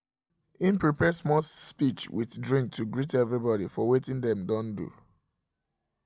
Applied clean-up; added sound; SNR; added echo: none; none; none; none.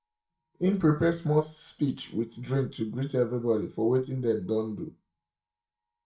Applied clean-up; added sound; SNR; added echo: neural mask model DeepFilterNet 3.